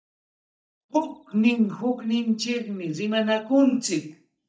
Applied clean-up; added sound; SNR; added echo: neural mask model DeepFilterNet 3.